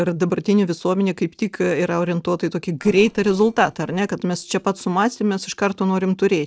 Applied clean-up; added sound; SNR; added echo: neural separator model SepFormer DNS4.